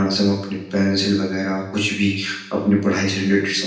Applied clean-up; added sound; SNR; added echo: none; none; none; reverberation time 0.9 s.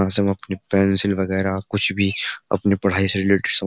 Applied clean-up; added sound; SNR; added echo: none; none; none; none.